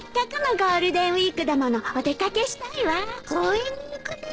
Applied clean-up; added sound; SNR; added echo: neural separator model SepFormer DNS4.